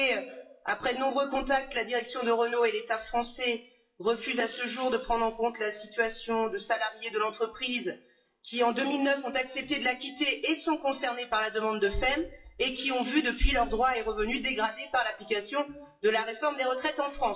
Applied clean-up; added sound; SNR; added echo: classical method WPE with log-MMSE.